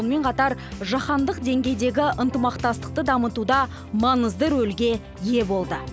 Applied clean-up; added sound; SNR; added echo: none; Keyboard (musical); 20 dB; none.